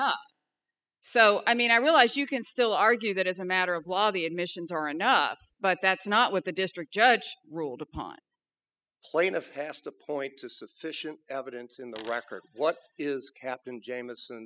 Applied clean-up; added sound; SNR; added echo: classical method spectral subtraction.